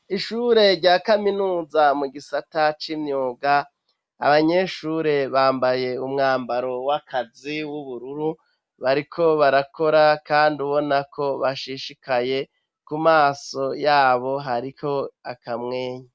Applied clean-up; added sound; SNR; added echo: none; none; none; none.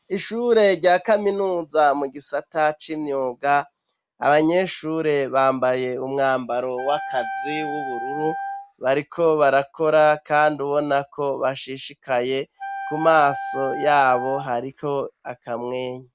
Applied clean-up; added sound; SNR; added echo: none; Wind instrument, woodwind instrument; 10 dB; none.